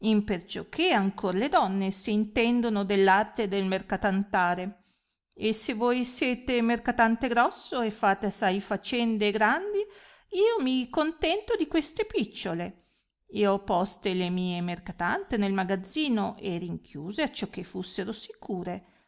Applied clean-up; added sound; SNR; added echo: none; none; none; none.